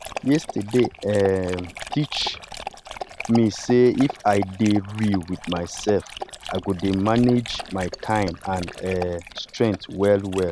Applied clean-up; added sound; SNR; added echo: none; Dog; 13 dB; none.